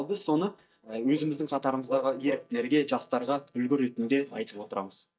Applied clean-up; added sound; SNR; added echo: neural mask model DeepFilterNet 3.